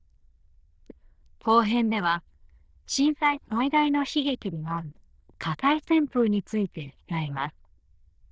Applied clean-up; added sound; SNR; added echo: neural diffusion model UNIVERSE++.